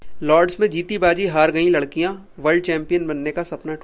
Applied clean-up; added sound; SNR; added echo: none; none; none; none.